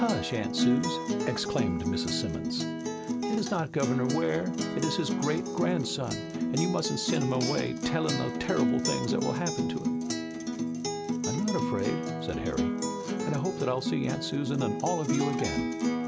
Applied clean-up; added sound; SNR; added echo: none; Acoustic guitar; -1 dB; none.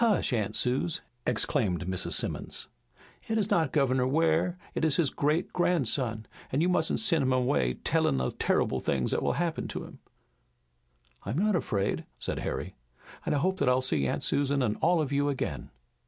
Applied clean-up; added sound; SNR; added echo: none; none; none; none.